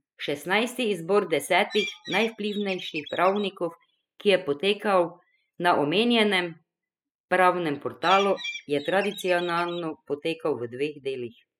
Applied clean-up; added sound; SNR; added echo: classical method spectral subtraction.